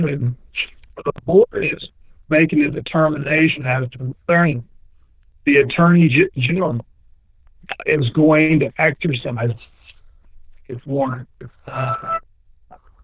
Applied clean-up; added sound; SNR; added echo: neural diffusion model UNIVERSE++.